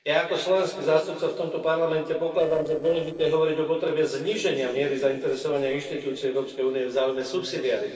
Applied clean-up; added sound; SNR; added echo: neural separator model SepFormer DNS4.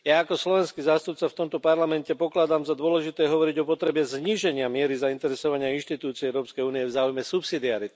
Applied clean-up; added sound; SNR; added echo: none; none; none; none.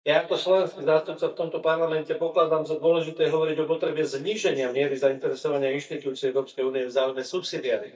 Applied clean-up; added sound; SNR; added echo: neural mask model DeepFilterNet 3.